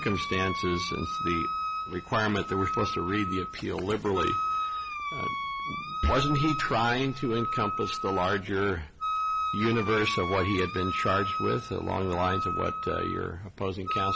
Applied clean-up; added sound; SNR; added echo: none; Wind instrument, woodwind instrument; 3 dB; none.